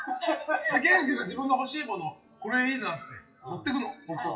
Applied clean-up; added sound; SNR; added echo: classical method WPE with log-MMSE.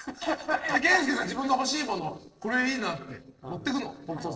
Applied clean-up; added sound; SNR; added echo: neural separator model SepFormer DNS4.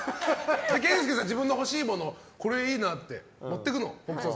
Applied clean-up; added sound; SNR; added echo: none; none; none; none.